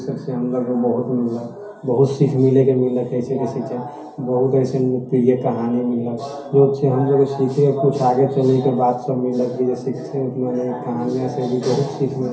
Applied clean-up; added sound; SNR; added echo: none; none; none; reverberation time 0.3 s.